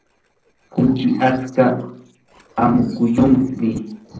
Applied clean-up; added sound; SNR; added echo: neural separator model SepFormer DNS4.